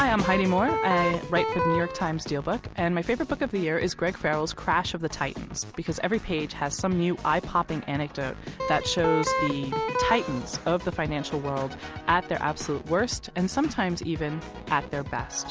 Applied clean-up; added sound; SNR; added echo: none; Electric guitar; 1 dB; none.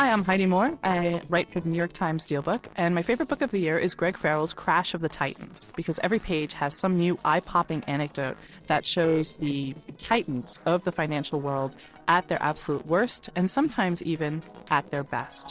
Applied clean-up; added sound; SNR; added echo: neural separator model SepFormer DNS4.